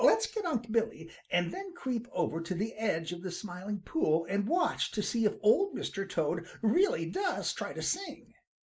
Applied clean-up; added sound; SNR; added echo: neural mask model Resemble Enhance denoiser.